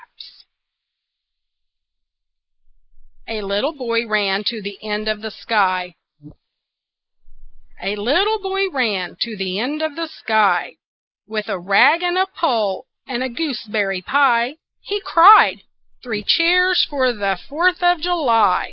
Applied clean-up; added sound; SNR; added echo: neural mask model Resemble Enhance denoiser.